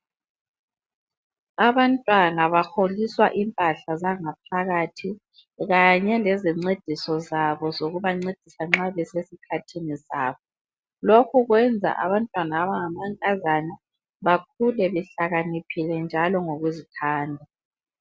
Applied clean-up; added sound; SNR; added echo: none; none; none; none.